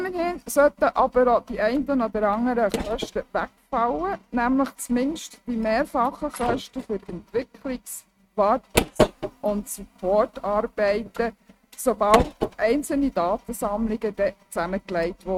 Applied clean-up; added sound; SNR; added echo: neural mask model RNNoise.